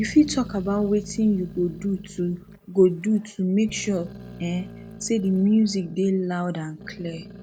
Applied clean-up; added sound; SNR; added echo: none; Growling; 17 dB; none.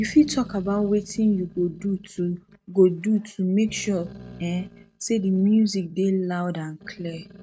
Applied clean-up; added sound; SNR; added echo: neural mask model RNNoise.